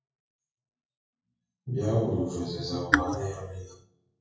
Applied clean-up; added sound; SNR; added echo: classical method WPE with log-MMSE.